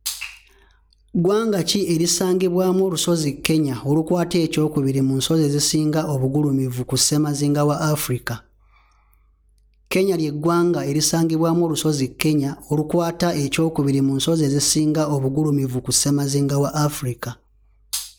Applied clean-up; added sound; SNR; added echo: none; none; none; none.